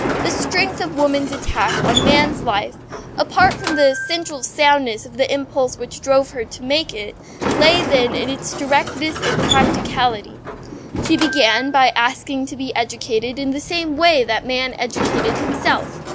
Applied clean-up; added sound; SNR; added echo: none; Sliding door; 5 dB; none.